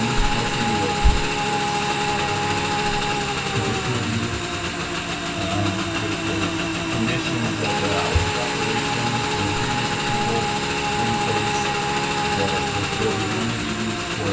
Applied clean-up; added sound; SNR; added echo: none; Motorcycle / Engine; -4 dB; reverberation time 0.4 s.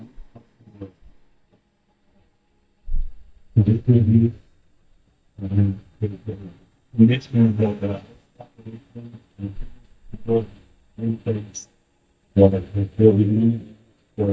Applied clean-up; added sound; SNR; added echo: neural mask model DeepFilterNet 3.